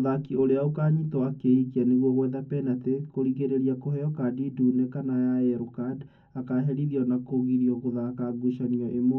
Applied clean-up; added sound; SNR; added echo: none; none; none; reverberation time 0.3 s.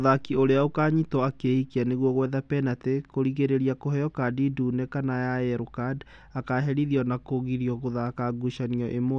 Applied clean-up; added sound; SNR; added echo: none; none; none; none.